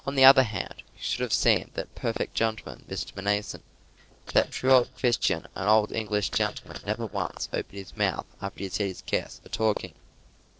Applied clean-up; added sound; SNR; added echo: neural separator model SepFormer DNS4.